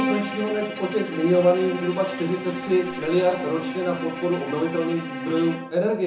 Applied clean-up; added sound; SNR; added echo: none; Bowed string instrument; 7 dB; reverberation time 0.5 s.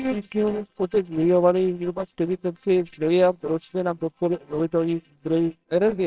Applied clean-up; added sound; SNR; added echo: neural separator model SepFormer WHAMR!.